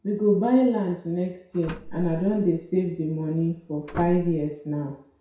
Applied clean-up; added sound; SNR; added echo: none; Slam; 14 dB; reverberation time 0.6 s.